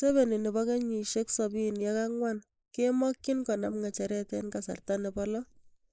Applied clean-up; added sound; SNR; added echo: neural mask model Resemble Enhance denoiser.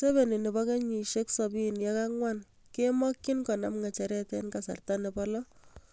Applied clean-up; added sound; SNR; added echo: none; none; none; none.